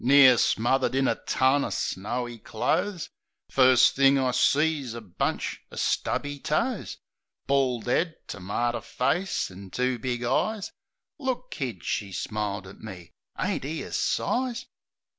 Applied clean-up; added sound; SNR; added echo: none; none; none; none.